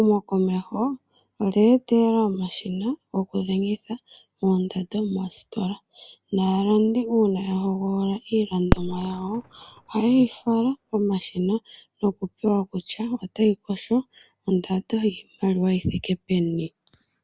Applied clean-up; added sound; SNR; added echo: none; Fireworks; 6 dB; none.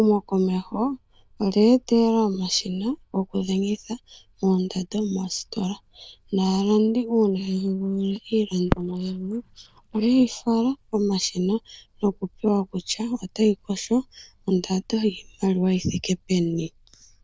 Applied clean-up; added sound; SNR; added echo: neural diffusion model UNIVERSE++.